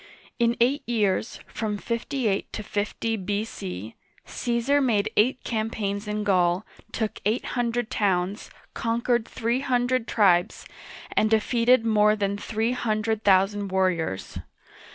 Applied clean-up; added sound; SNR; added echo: none; none; none; none.